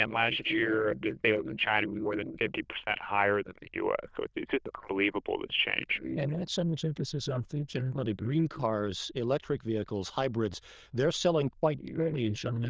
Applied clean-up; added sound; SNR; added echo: neural diffusion model UNIVERSE++.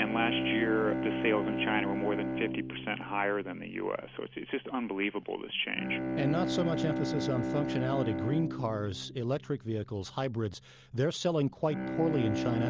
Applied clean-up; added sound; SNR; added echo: none; Bowed string instrument; 3 dB; none.